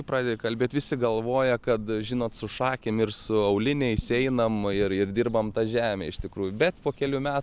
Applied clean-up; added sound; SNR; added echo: none; none; none; none.